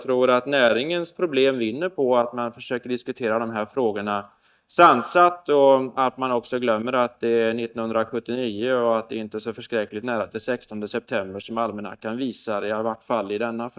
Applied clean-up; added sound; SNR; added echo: neural mask model DeepFilterNet 3.